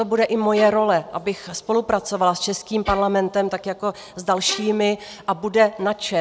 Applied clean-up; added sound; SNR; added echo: none; Bowed string instrument; 19 dB; none.